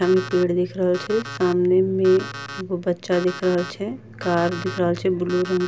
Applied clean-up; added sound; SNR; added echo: none; Alarm; 15 dB; none.